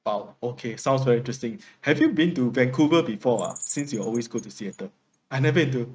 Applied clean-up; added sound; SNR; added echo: neural mask model RNNoise.